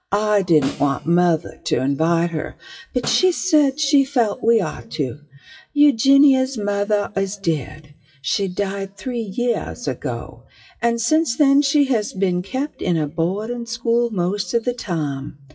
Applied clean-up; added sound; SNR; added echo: classical method WPE with log-MMSE.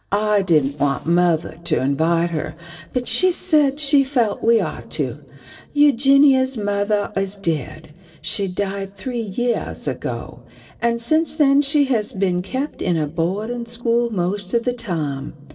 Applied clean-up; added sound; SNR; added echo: neural separator model SepFormer DNS4.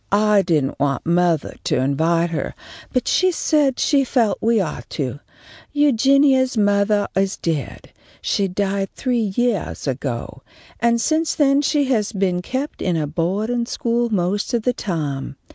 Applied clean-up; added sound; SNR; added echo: none; none; none; none.